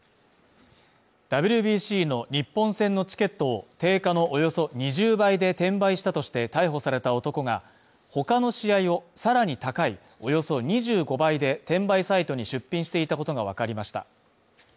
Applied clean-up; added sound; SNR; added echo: none; none; none; none.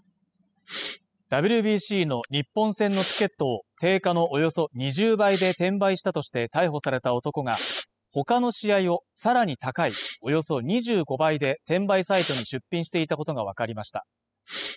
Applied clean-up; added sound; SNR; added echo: classical method spectral subtraction.